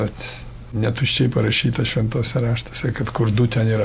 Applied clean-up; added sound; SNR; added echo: none; none; none; none.